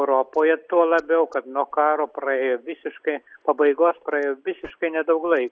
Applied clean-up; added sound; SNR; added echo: none; none; none; none.